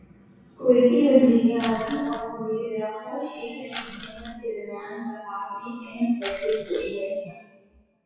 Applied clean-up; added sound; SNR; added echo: classical method WPE with log-MMSE.